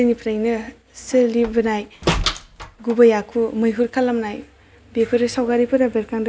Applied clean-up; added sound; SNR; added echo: none; Slam; 9 dB; none.